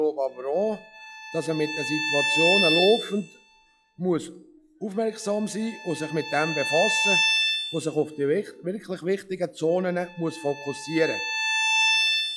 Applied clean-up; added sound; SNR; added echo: classical method log-MMSE.